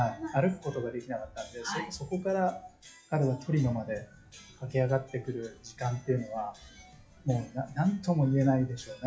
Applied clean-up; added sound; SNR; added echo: classical method WPE with log-MMSE.